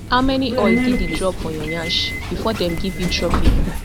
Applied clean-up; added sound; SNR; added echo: none; Subway, metro, underground; -2 dB; none.